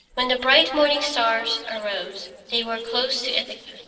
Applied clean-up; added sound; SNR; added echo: neural separator model SepFormer DNS4.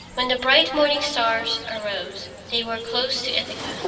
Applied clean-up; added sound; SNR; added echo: none; Cricket; 14 dB; reverberation time 2.6 s.